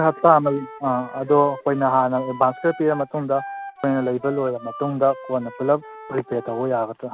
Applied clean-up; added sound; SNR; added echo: none; Wind instrument, woodwind instrument; 17 dB; none.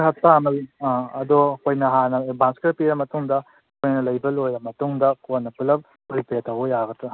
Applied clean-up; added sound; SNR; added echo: none; none; none; none.